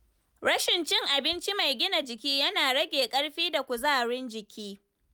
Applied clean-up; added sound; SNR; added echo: none; none; none; none.